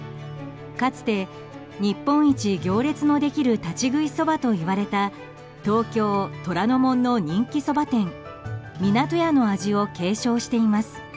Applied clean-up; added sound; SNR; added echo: none; none; none; none.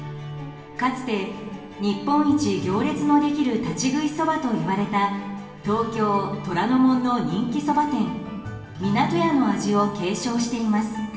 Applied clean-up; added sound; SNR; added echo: none; none; none; reverberation time 1.2 s.